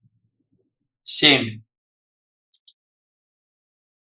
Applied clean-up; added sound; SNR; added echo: neural mask model Resemble Enhance denoiser.